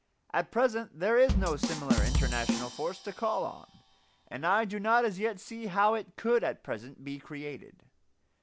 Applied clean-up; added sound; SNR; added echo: none; Bass drum / Drum kit; 1 dB; none.